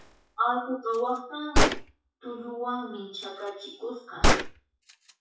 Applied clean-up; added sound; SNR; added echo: classical method WPE with log-MMSE.